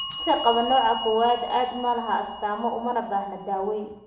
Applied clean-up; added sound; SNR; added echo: none; Bell; 12 dB; reverberation time 0.8 s.